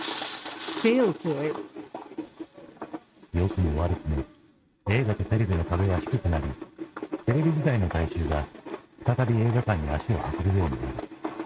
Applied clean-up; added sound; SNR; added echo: neural mask model RNNoise.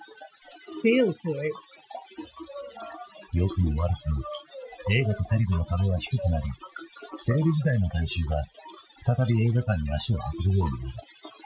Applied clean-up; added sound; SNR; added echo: classical method Wiener filter.